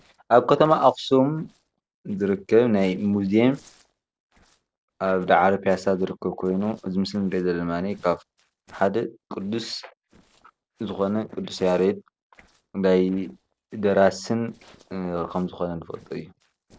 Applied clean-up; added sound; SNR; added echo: neural separator model SepFormer DNS4.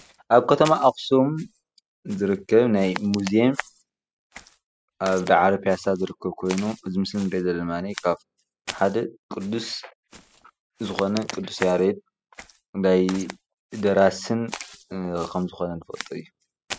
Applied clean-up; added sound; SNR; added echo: classical method spectral subtraction.